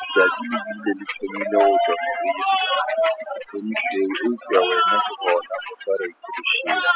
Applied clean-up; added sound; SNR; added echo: classical method spectral subtraction.